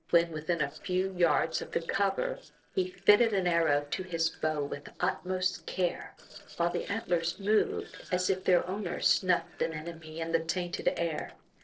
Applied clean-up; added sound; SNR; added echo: neural separator model SepFormer DNS4.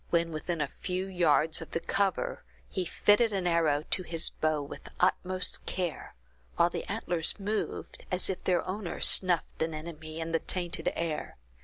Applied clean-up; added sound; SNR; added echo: none; none; none; none.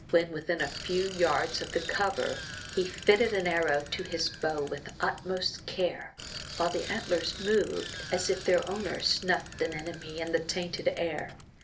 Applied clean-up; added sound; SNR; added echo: none; Bicycle; 12 dB; reverberation time 0.3 s.